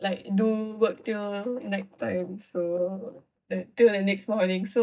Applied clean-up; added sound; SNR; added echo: neural mask model DeepFilterNet 3.